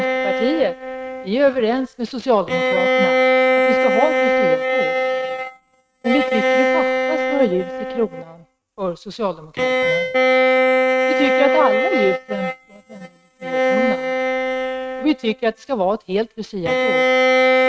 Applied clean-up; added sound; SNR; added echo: neural mask model RNNoise.